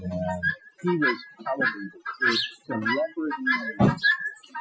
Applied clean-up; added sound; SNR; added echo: classical method Wiener filter.